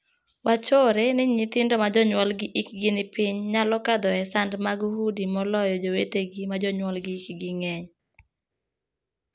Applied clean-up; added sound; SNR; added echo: none; none; none; none.